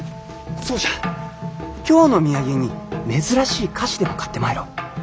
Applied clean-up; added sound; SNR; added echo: none; none; none; none.